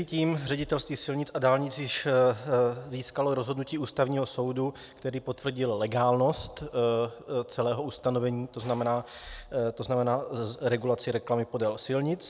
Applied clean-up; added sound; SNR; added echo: none; none; none; none.